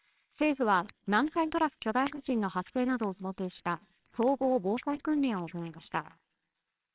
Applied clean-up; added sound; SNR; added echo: neural separator model SepFormer WHAMR!.